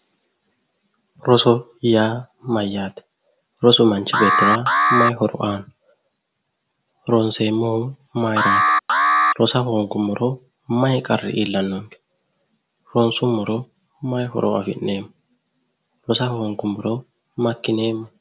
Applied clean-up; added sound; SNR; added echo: none; Alarm; -3 dB; none.